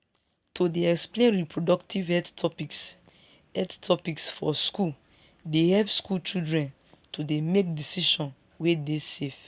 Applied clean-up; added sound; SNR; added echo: none; none; none; none.